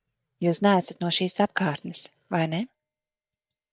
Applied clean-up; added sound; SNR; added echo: neural mask model DeepFilterNet 3.